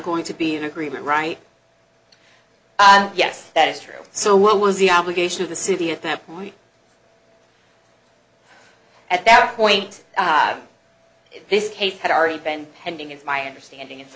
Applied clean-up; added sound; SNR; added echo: none; none; none; none.